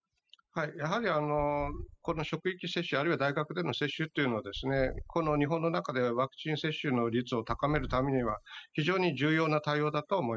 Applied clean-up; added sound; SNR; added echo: classical method spectral subtraction.